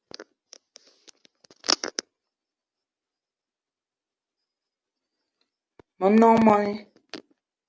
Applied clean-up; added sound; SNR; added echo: none; none; none; none.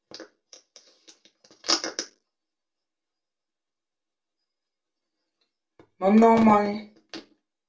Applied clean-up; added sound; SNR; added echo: none; none; none; reverberation time 0.2 s.